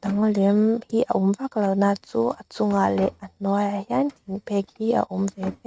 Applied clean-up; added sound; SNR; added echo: neural mask model RNNoise.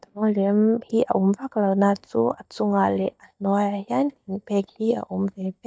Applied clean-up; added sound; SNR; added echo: neural mask model DeepFilterNet 3.